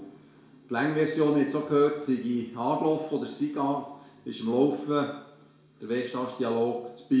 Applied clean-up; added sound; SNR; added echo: none; none; none; reverberation time 0.6 s.